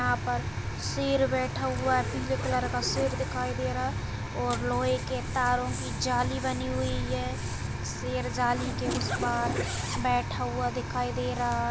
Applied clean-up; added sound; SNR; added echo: none; Zipper (clothing); 10 dB; none.